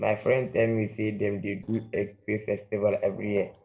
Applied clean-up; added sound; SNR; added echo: neural separator model SepFormer DNS4.